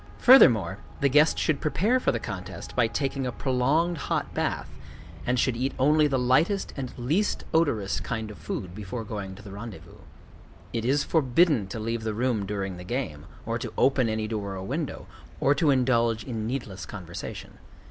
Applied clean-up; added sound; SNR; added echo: none; Traffic noise, roadway noise; 15 dB; none.